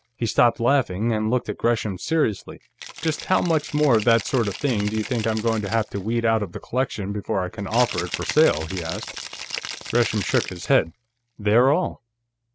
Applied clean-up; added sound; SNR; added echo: none; Rattle (instrument); 14 dB; none.